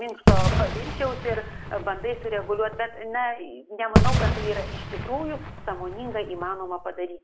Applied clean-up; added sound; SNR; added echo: none; Fireworks; -4 dB; none.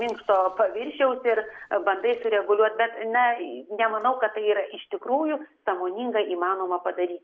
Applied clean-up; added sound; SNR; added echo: none; none; none; none.